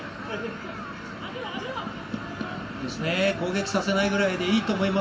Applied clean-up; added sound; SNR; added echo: none; none; none; reverberation time 0.2 s.